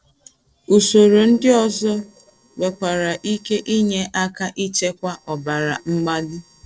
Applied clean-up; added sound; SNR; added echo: neural separator model SepFormer DNS4.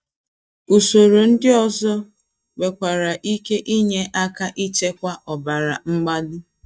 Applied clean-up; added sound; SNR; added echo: neural mask model DeepFilterNet 3.